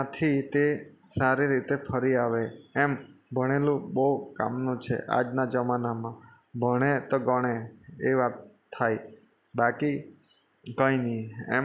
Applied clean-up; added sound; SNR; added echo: none; none; none; none.